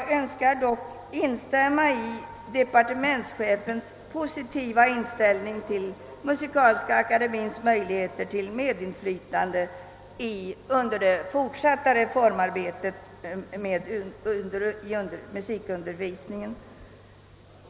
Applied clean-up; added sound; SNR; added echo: none; none; none; none.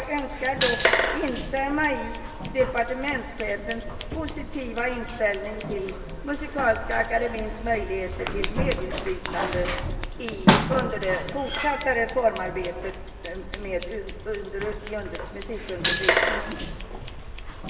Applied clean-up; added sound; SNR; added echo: none; Scissors; 0 dB; reverberation time 1.3 s.